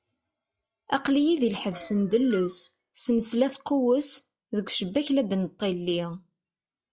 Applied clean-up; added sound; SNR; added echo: classical method log-MMSE.